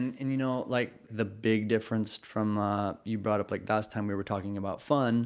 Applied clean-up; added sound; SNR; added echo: none; none; none; none.